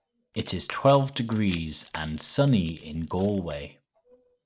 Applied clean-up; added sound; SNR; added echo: neural separator model SepFormer DNS4.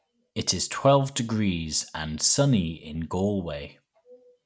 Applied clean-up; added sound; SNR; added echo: none; none; none; none.